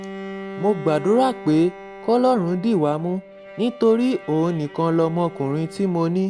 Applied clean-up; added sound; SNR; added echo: none; Bowed string instrument; 15 dB; none.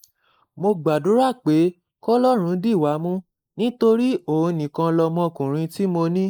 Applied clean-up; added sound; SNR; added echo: neural mask model Resemble Enhance denoiser.